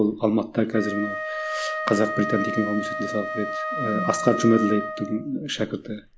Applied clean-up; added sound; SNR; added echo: none; Wind instrument, woodwind instrument; 5 dB; none.